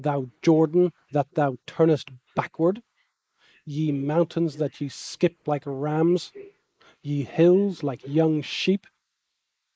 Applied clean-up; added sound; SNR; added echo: neural mask model Resemble Enhance denoiser.